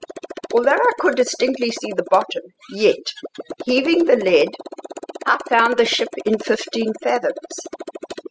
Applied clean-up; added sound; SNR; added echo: classical method spectral subtraction.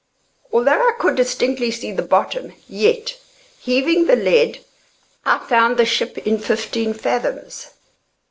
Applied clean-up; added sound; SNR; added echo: none; none; none; none.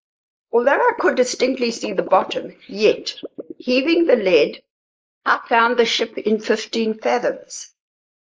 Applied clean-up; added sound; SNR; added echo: neural mask model Resemble Enhance denoiser.